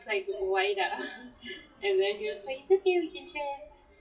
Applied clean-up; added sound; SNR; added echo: classical method WPE with log-MMSE.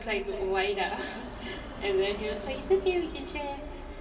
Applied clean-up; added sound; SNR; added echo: none; Car passing by; 14 dB; reverberation time 2.8 s.